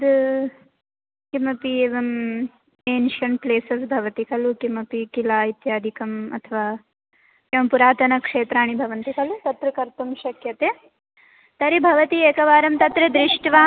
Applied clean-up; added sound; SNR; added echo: none; none; none; none.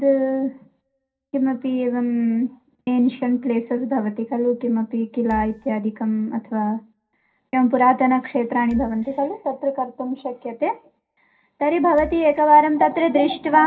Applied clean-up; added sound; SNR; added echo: none; Marimba, xylophone; 18 dB; reverberation time 0.3 s.